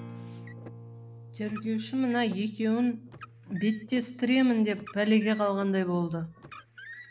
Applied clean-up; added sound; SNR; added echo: none; Acoustic guitar + Car; 18 dB; none.